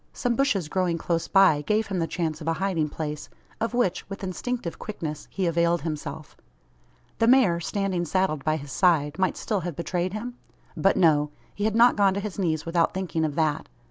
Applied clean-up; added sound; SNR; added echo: none; none; none; none.